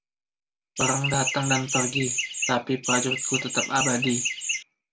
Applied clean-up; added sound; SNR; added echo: none; Chirp, tweet; 0 dB; none.